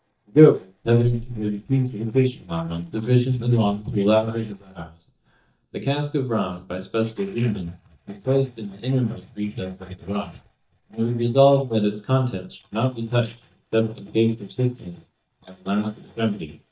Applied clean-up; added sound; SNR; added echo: neural mask model DeepFilterNet 3.